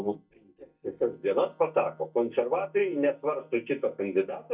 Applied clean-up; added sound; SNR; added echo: neural mask model DeepFilterNet 3.